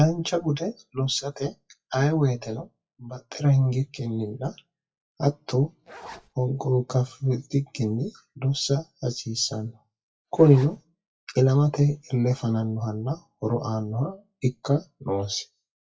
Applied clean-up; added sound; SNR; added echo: classical method WPE with log-MMSE.